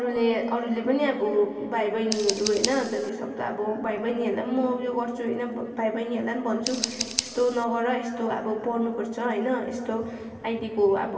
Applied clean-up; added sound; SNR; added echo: none; Scissors; 13 dB; reverberation time 2.5 s.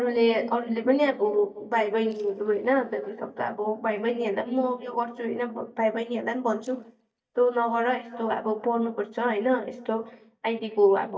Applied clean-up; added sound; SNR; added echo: neural mask model DeepFilterNet 3.